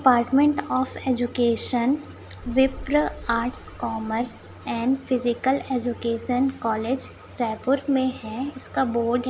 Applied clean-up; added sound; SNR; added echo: none; Boom; 16 dB; none.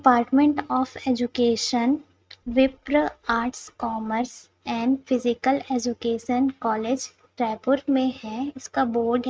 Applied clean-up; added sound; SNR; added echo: neural mask model RNNoise.